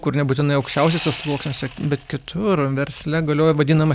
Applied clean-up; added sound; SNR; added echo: none; Sawing; 14 dB; none.